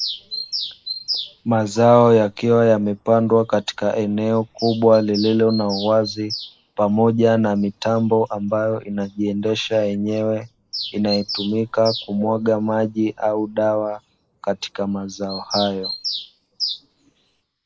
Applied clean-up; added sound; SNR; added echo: neural mask model Resemble Enhance denoiser.